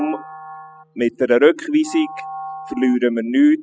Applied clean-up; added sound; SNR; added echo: classical method spectral subtraction.